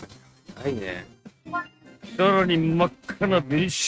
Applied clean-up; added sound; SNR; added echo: neural mask model RNNoise.